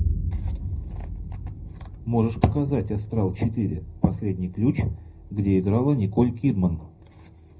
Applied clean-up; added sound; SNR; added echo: none; Boom; 9 dB; reverberation time 0.3 s.